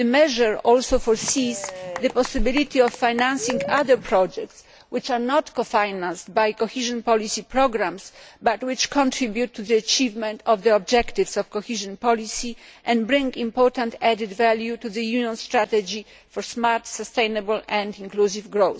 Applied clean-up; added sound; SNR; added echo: none; Applause / Cheering / Clapping; 11 dB; none.